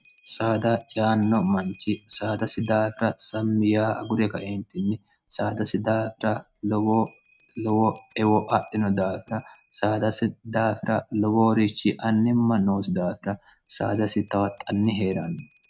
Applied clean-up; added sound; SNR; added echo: neural mask model RNNoise.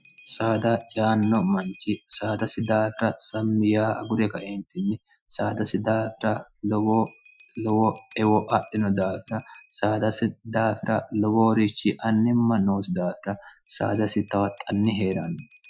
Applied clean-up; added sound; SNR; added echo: classical method Wiener filter.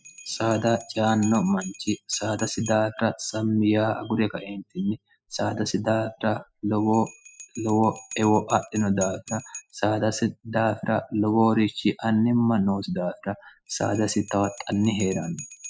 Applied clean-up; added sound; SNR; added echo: classical method spectral subtraction.